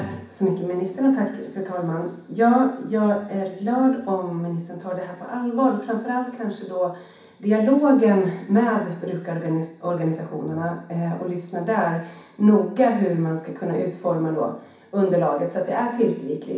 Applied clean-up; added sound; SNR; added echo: none; none; none; reverberation time 0.6 s.